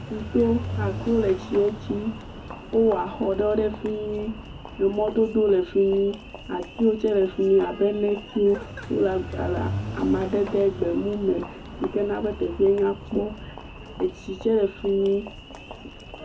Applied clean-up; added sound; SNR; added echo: none; Engine; 12 dB; reverberation time 0.4 s.